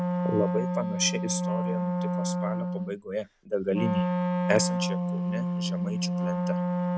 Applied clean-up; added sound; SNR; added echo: none; Wind instrument, woodwind instrument; -4 dB; none.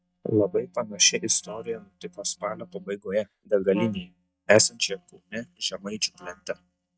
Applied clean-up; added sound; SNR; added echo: neural mask model DeepFilterNet 3.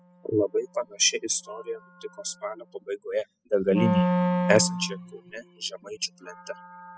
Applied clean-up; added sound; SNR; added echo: classical method spectral subtraction.